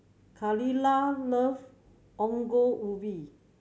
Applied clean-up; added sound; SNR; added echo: none; none; none; none.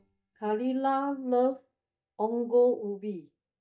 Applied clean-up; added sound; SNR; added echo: neural mask model DeepFilterNet 3.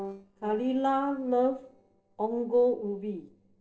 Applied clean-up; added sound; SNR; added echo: neural separator model SepFormer DNS4.